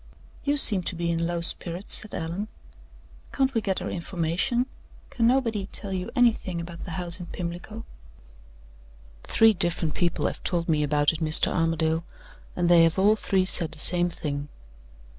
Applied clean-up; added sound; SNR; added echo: none; none; none; none.